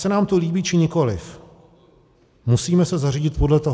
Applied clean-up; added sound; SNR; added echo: none; none; none; none.